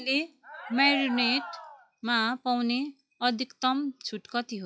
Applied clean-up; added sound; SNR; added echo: classical method log-MMSE.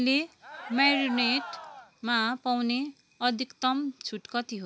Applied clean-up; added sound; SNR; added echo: none; Cheering; 11 dB; none.